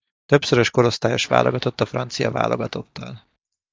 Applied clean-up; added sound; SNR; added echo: neural mask model DeepFilterNet 3.